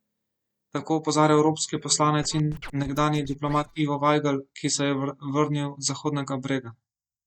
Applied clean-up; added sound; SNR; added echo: neural mask model DeepFilterNet 3.